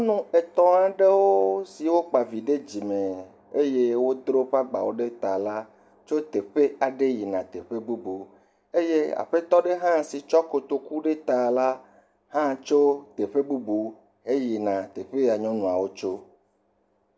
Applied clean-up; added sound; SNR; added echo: none; none; none; none.